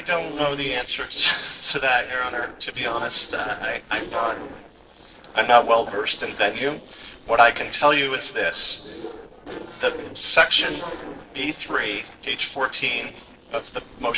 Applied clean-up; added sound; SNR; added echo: neural separator model SepFormer DNS4.